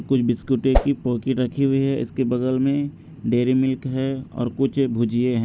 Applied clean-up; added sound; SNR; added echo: none; Whoosh, swoosh, swish; 0 dB; none.